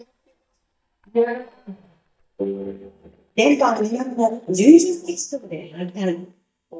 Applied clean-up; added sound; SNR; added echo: neural mask model DeepFilterNet 3.